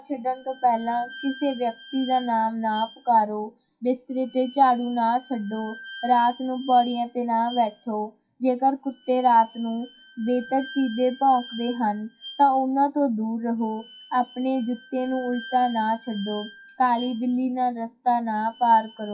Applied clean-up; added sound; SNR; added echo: classical method WPE with log-MMSE.